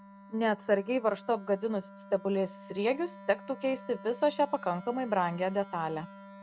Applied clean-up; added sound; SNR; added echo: none; Wind instrument, woodwind instrument; 18 dB; none.